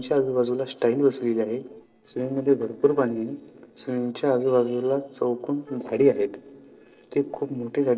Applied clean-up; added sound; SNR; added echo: neural separator model SepFormer DNS4.